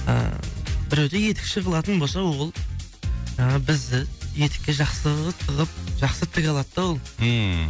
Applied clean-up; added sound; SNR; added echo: none; none; none; none.